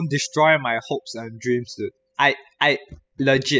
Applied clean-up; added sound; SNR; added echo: classical method spectral subtraction.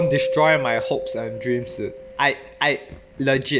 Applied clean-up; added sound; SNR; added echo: none; Keyboard (musical); 6 dB; none.